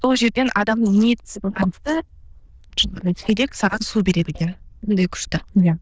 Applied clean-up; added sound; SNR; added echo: neural diffusion model UNIVERSE++.